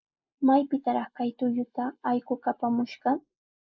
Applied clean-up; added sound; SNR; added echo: neural mask model Resemble Enhance denoiser.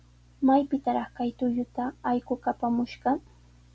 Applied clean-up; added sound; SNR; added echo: none; none; none; none.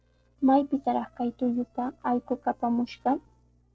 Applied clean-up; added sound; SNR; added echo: neural separator model SepFormer DNS4.